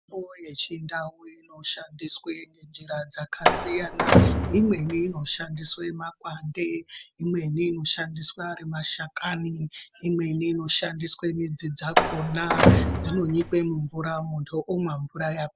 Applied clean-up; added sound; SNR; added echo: none; Slam; -4 dB; none.